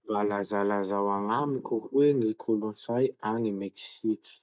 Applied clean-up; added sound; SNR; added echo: none; none; none; none.